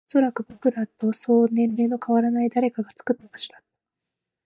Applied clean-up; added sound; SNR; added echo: neural mask model DeepFilterNet 3.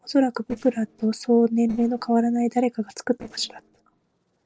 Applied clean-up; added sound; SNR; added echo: neural separator model SepFormer DNS4.